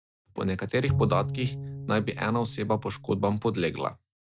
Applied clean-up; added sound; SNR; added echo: none; Bowed string instrument; 5 dB; none.